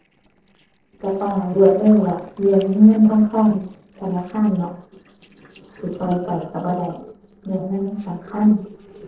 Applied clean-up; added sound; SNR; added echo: neural separator model SepFormer DNS4.